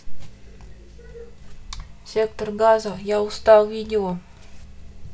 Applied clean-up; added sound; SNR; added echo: none; none; none; none.